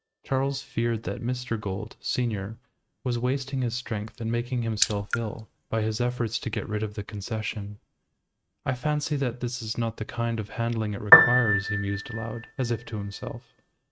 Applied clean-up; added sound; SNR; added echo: neural mask model RNNoise.